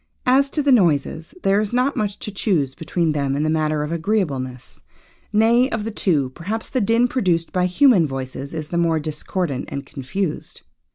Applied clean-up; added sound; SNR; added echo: none; none; none; none.